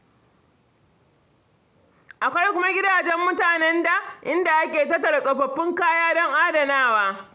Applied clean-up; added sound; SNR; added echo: none; none; none; none.